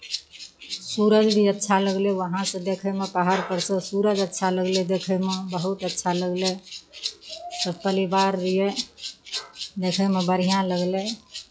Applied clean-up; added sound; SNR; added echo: classical method log-MMSE.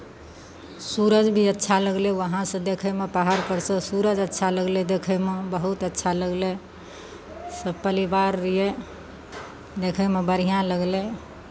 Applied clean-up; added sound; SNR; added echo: none; none; none; none.